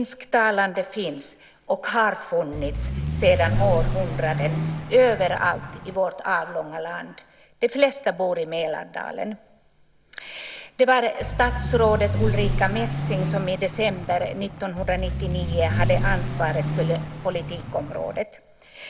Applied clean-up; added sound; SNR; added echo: none; Vehicle; 1 dB; none.